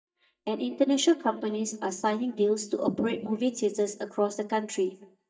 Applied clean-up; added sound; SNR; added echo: neural mask model DeepFilterNet 3.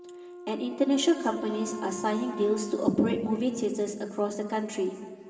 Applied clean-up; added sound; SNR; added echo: none; Wind instrument, woodwind instrument; 14 dB; reverberation time 2.0 s.